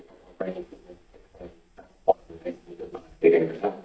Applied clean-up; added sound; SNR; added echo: neural mask model DeepFilterNet 3.